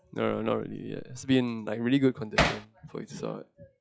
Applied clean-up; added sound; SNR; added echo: classical method log-MMSE.